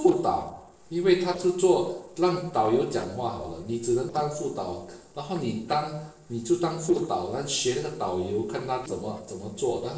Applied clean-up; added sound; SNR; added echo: neural separator model SepFormer DNS4.